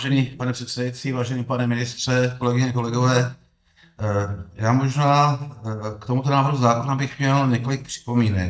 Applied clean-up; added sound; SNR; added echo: neural mask model DeepFilterNet 3.